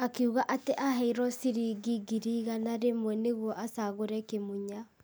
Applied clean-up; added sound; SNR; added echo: none; none; none; none.